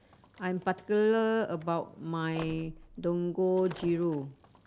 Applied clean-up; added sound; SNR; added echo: none; Slam; 19 dB; none.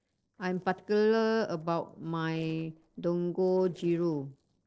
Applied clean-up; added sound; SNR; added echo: neural separator model SepFormer DNS4.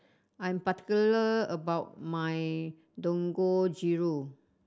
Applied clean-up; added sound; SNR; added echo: none; none; none; none.